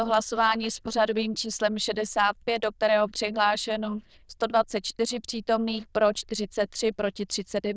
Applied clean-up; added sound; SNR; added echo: neural diffusion model UNIVERSE++.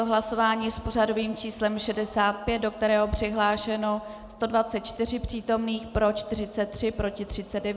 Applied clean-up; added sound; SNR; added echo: none; none; none; none.